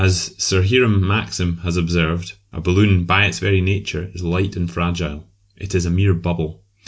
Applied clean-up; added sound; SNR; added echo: none; none; none; none.